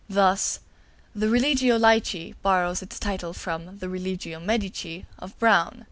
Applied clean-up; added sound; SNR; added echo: none; none; none; none.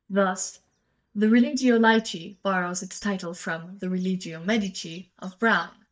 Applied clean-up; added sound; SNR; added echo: neural mask model DeepFilterNet 3.